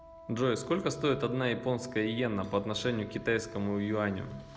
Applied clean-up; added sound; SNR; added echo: none; Wind instrument, woodwind instrument; 18 dB; none.